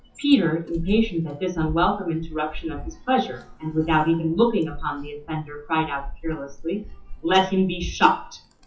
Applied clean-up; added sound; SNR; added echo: classical method WPE with log-MMSE.